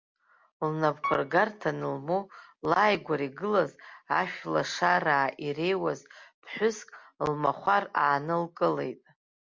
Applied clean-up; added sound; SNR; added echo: none; Piano; 11 dB; none.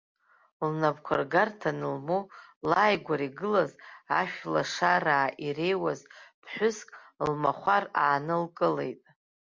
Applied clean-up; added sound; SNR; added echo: none; none; none; none.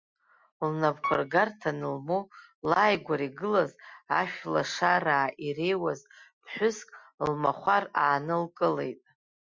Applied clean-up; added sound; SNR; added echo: classical method Wiener filter.